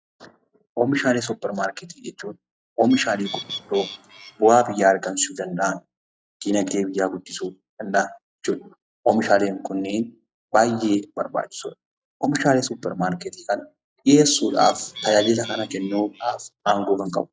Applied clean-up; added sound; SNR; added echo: classical method log-MMSE.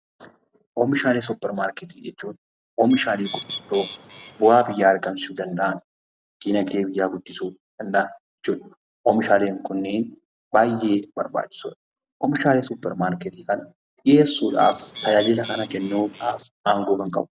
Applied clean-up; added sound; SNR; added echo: none; Bird; 14 dB; none.